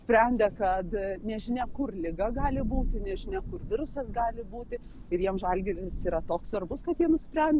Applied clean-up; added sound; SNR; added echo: none; Thunder; 7 dB; none.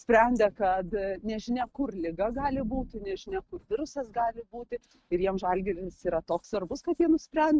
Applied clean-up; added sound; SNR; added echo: neural mask model RNNoise.